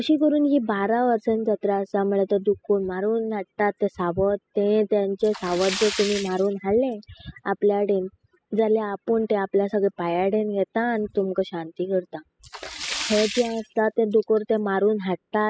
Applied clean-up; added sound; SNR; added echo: classical method spectral subtraction.